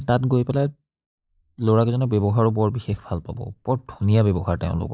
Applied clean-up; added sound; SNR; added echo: neural mask model Resemble Enhance denoiser.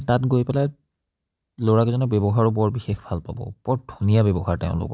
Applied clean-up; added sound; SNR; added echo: none; none; none; none.